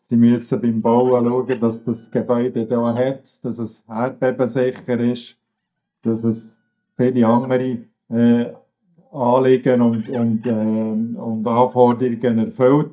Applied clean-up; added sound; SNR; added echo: neural mask model DeepFilterNet 3.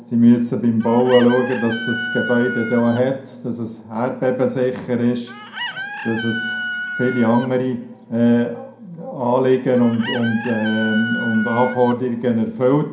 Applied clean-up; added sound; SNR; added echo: none; Chicken, rooster; 11 dB; reverberation time 0.4 s.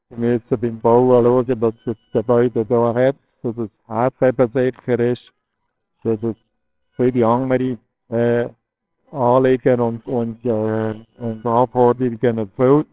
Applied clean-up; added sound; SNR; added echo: neural separator model SepFormer WHAMR!.